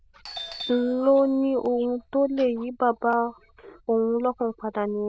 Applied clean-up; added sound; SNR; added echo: neural diffusion model UNIVERSE++.